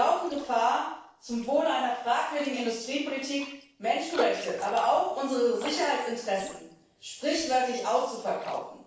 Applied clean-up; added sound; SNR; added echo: neural separator model SepFormer DNS4.